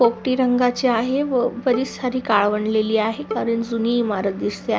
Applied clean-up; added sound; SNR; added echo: none; Organ + Bowed string instrument; 16 dB; none.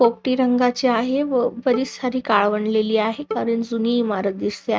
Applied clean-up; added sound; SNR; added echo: neural mask model RNNoise.